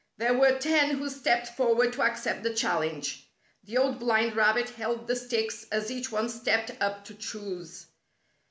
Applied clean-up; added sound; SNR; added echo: none; none; none; none.